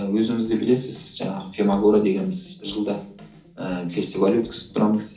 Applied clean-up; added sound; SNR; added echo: none; none; none; reverberation time 0.4 s.